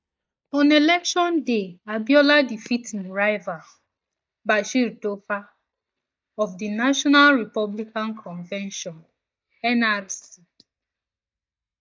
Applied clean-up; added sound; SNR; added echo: neural mask model DeepFilterNet 3.